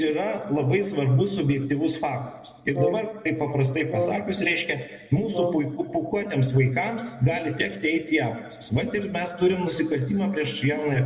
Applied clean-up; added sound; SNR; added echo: neural separator model SepFormer DNS4.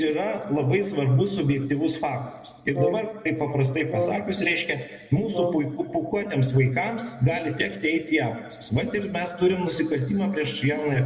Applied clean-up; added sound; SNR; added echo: none; Brass instrument; 7 dB; reverberation time 1.1 s.